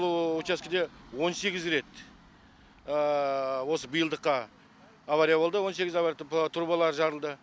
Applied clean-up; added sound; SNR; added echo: none; none; none; none.